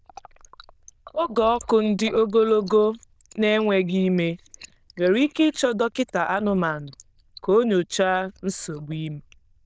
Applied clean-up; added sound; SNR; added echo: neural diffusion model UNIVERSE++.